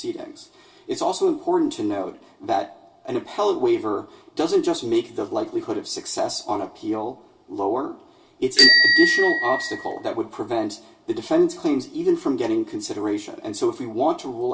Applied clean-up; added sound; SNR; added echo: none; Bicycle bell; -4 dB; reverberation time 0.2 s.